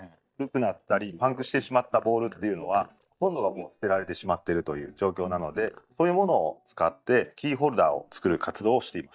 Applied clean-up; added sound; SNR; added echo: neural mask model DeepFilterNet 3.